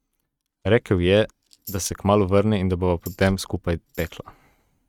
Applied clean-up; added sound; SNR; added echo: neural mask model RNNoise.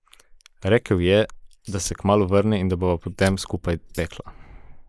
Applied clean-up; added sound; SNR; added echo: neural mask model Resemble Enhance denoiser.